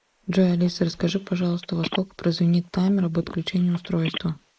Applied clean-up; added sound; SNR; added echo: neural mask model Resemble Enhance denoiser.